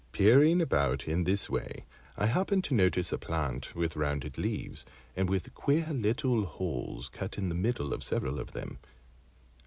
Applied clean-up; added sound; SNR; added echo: none; none; none; none.